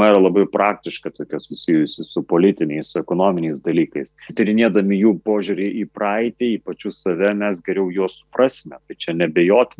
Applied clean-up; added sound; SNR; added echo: none; none; none; none.